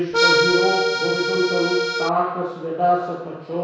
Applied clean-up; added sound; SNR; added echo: none; Accordion; -3 dB; reverberation time 1.1 s.